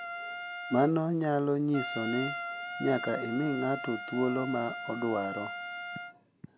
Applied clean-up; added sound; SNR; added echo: none; Trumpet; 8 dB; none.